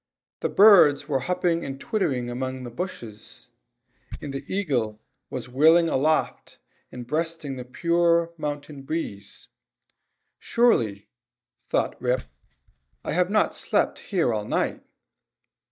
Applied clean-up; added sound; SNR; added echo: neural mask model DeepFilterNet 3.